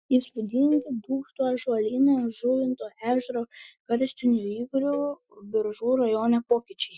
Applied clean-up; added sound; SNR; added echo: classical method Wiener filter.